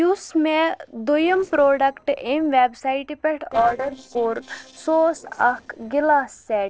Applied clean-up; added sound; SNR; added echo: neural separator model SepFormer DNS4.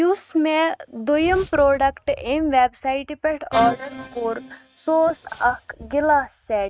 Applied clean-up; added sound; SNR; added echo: neural mask model RNNoise.